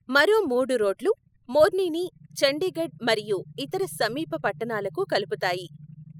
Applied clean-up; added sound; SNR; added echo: classical method spectral subtraction.